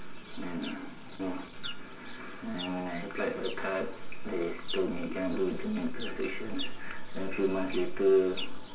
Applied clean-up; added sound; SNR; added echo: none; Chirp, tweet; 16 dB; reverberation time 0.2 s.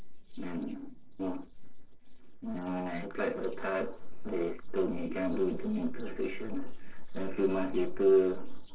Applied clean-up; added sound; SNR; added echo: neural separator model SepFormer DNS4.